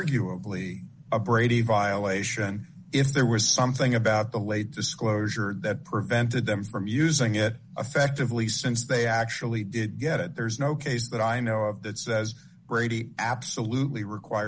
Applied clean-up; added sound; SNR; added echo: none; none; none; none.